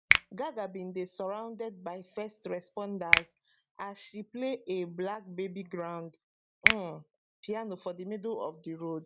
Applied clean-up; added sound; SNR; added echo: none; Finger snapping; -4 dB; none.